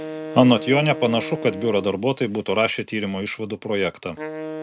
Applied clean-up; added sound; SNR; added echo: none; Wind instrument, woodwind instrument; 13 dB; none.